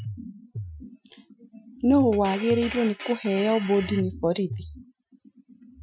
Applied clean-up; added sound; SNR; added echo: classical method Wiener filter.